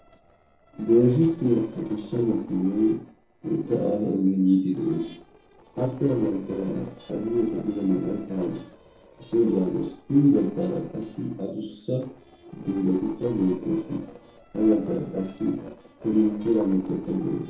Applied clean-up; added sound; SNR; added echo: neural separator model SepFormer DNS4.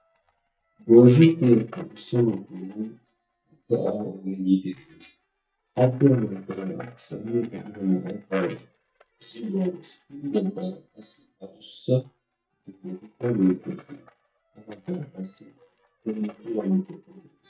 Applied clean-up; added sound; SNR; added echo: neural mask model DeepFilterNet 3.